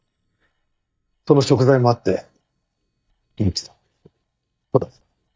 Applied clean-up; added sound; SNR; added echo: neural mask model DeepFilterNet 3.